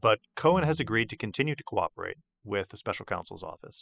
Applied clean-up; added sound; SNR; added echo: classical method spectral subtraction.